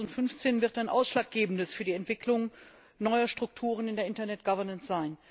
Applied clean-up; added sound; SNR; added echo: none; none; none; none.